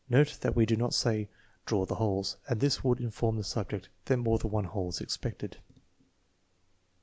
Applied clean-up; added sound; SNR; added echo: none; none; none; none.